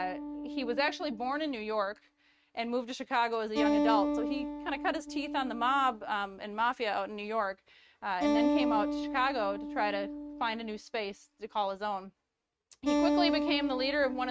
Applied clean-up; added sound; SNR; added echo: neural mask model RNNoise.